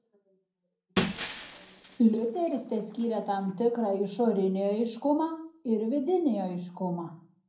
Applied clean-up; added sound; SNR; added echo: none; Shatter; 9 dB; reverberation time 0.6 s.